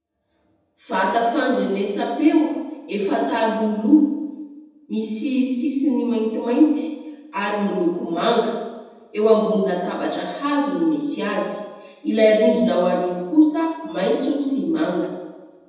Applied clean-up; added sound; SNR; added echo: none; none; none; reverberation time 1.1 s.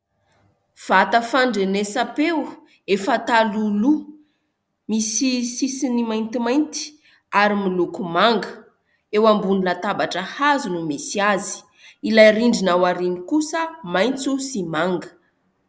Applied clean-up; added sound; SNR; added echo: none; none; none; none.